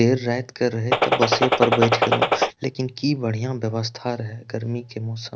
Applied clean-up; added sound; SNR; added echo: none; Gunshot, gunfire; -4 dB; none.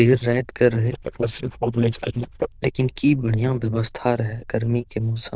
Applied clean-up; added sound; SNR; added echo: neural diffusion model UNIVERSE++.